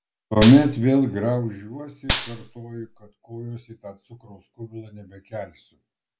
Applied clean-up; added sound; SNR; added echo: none; Gunshot, gunfire; 0 dB; none.